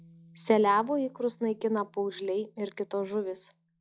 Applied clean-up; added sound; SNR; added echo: classical method log-MMSE.